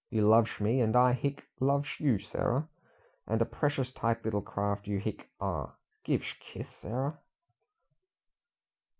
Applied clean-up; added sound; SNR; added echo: none; none; none; none.